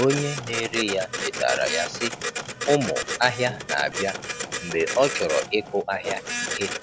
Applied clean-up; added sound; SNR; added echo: none; Printer; 5 dB; none.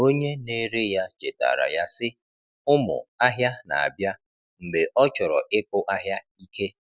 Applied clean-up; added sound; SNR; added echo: none; none; none; none.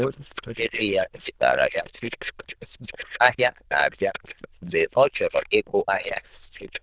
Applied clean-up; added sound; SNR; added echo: neural diffusion model UNIVERSE++.